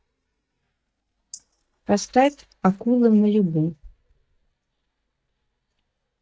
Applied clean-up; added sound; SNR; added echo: neural mask model DeepFilterNet 3.